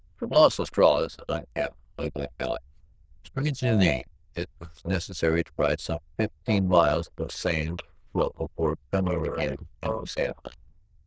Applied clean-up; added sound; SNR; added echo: neural diffusion model UNIVERSE++.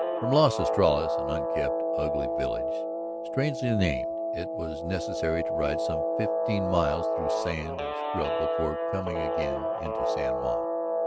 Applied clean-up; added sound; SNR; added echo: none; Guitar; -2 dB; none.